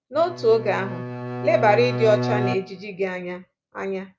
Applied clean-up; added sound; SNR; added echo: none; Bowed string instrument; 5 dB; none.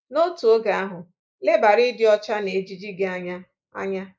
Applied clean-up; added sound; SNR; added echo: neural mask model Resemble Enhance denoiser.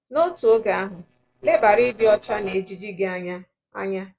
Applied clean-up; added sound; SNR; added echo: neural separator model SepFormer DNS4.